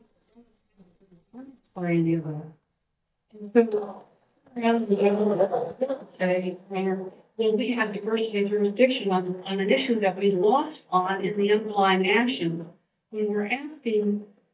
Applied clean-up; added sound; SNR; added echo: neural mask model DeepFilterNet 3.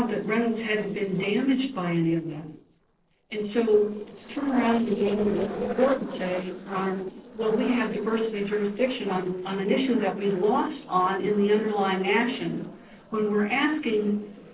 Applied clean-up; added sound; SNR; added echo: neural separator model SepFormer DNS4.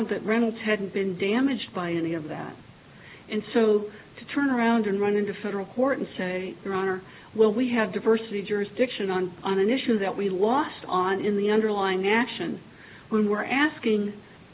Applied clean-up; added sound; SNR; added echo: none; none; none; none.